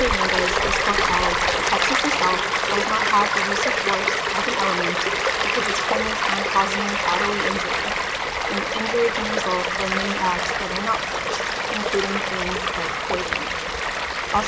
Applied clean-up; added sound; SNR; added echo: none; Stream; -4 dB; none.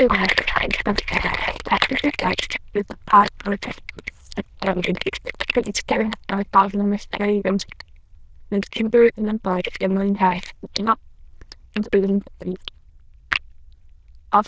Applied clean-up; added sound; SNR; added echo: neural diffusion model UNIVERSE++.